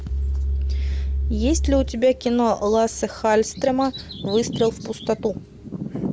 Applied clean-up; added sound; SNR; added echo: none; Bird vocalization, bird call, bird song; 14 dB; none.